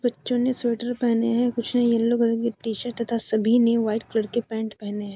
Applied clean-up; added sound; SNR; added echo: none; none; none; none.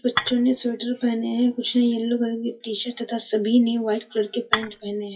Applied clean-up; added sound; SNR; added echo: classical method WPE with log-MMSE.